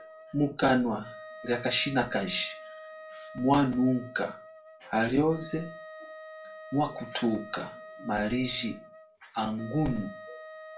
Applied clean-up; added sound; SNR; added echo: none; Wind instrument, woodwind instrument; 16 dB; reverberation time 0.2 s.